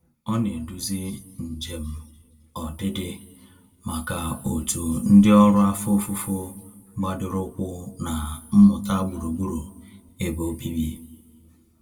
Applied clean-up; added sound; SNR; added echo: none; none; none; reverberation time 1.8 s.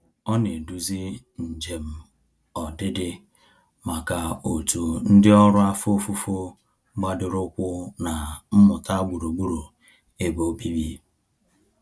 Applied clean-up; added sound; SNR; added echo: none; none; none; none.